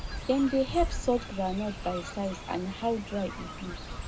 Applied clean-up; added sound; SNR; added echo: none; Fowl; 7 dB; reverberation time 0.2 s.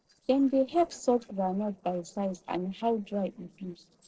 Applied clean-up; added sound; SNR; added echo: neural separator model SepFormer DNS4.